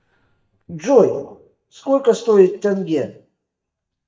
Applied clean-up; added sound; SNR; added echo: neural mask model DeepFilterNet 3.